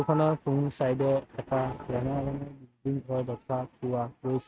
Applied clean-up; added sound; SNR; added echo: neural mask model RNNoise.